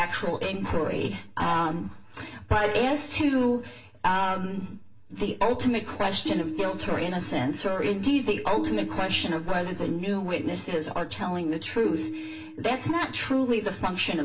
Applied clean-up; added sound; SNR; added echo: none; Tabla; 10 dB; reverberation time 0.2 s.